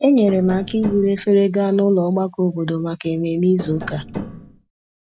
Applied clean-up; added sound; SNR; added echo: none; Tap; 12 dB; none.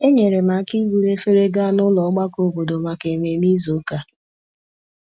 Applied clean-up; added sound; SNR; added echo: none; none; none; none.